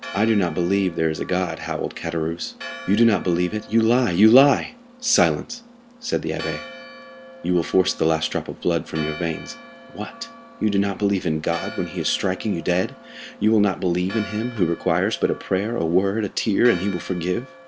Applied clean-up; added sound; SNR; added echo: none; Church bell; 18 dB; none.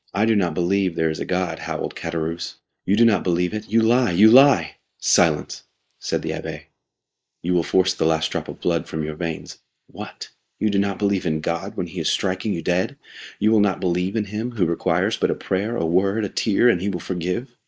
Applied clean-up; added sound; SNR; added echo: neural mask model Resemble Enhance denoiser.